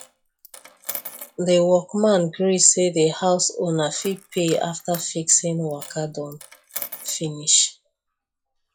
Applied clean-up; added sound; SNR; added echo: classical method log-MMSE.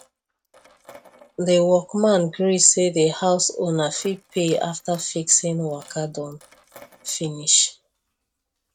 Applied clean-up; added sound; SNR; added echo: neural mask model RNNoise.